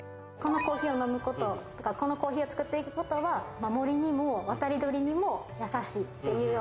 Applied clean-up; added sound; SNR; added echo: none; none; none; none.